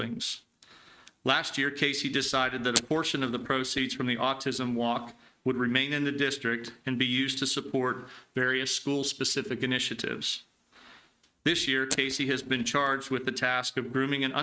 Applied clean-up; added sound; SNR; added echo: neural mask model RNNoise.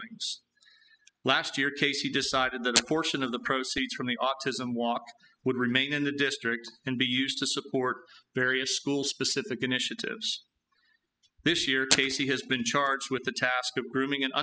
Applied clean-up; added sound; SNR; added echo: classical method spectral subtraction.